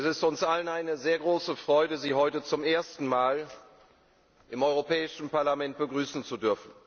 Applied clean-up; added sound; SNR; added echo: none; none; none; none.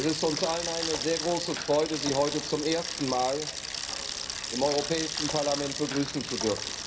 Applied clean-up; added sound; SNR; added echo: none; Bicycle; 5 dB; reverberation time 0.4 s.